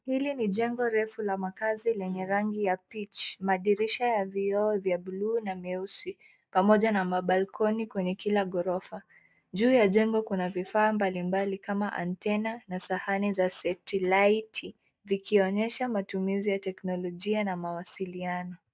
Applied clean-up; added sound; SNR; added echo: neural mask model DeepFilterNet 3.